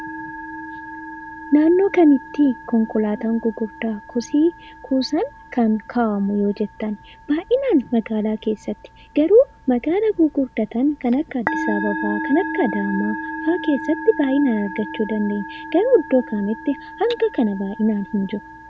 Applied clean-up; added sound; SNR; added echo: none; Musical instrument; 12 dB; none.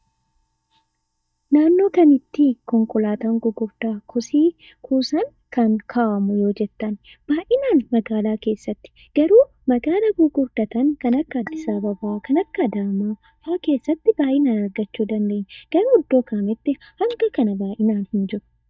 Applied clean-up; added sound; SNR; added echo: neural mask model DeepFilterNet 3.